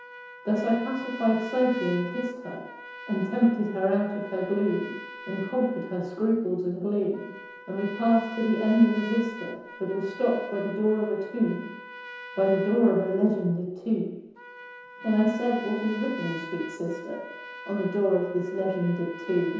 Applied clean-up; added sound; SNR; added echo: none; Trumpet; 15 dB; reverberation time 0.9 s.